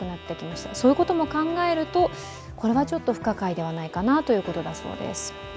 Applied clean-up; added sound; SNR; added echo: none; Bowed string instrument; 17 dB; none.